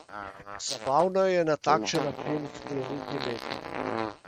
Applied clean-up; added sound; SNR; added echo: neural mask model RNNoise.